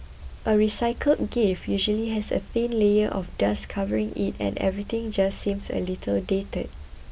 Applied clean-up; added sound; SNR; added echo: none; none; none; none.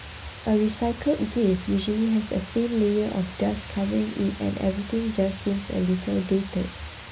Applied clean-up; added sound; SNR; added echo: none; Water; 17 dB; reverberation time 0.5 s.